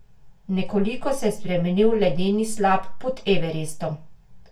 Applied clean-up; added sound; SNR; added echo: none; none; none; reverberation time 0.2 s.